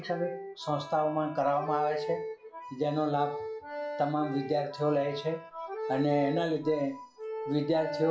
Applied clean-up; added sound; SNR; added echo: classical method log-MMSE.